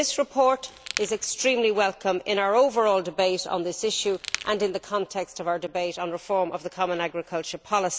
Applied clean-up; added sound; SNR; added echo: none; Crackle; 13 dB; none.